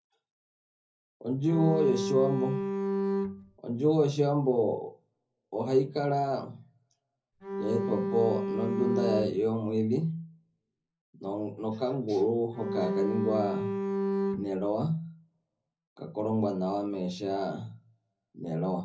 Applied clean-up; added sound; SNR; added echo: none; Bowed string instrument; 1 dB; reverberation time 0.4 s.